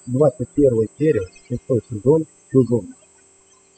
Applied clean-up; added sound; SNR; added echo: classical method spectral subtraction.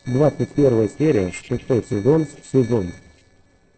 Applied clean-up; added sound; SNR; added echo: neural separator model SepFormer DNS4.